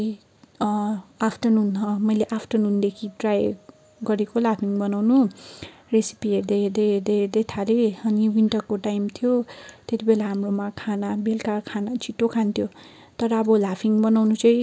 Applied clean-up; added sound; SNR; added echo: none; none; none; none.